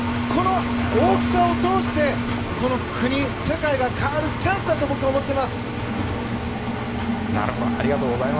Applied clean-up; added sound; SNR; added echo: none; Engine; 0 dB; none.